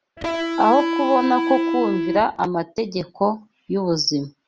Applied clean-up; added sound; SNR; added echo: none; Electric guitar; 1 dB; none.